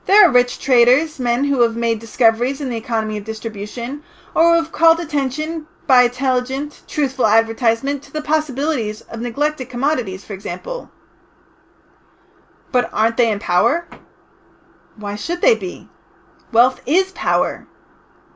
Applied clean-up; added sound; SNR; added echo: none; none; none; none.